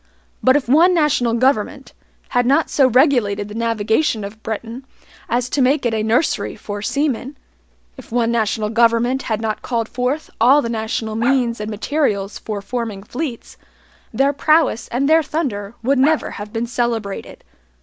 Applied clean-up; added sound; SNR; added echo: none; Bark; 13 dB; none.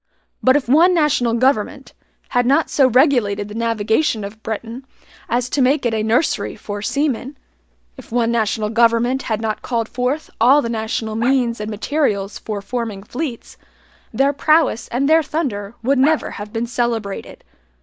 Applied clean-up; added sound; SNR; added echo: neural mask model DeepFilterNet 3.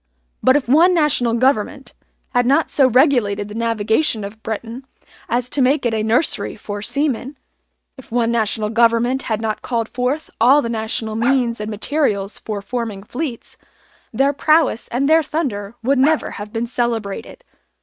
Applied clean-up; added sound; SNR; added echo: neural mask model RNNoise.